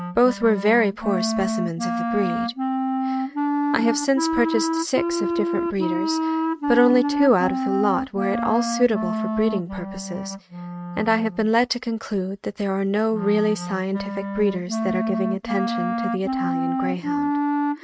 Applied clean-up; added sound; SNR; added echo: neural mask model RNNoise.